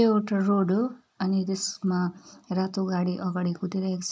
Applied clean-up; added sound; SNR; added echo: neural mask model Resemble Enhance denoiser.